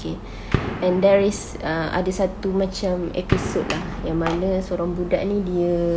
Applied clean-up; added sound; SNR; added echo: none; Gunshot, gunfire; 9 dB; none.